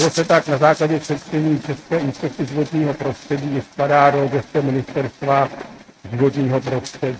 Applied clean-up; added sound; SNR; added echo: neural mask model RNNoise.